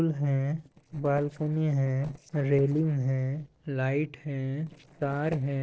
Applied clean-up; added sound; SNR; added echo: neural separator model SepFormer DNS4.